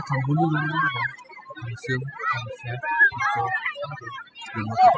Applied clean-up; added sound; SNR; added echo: classical method spectral subtraction.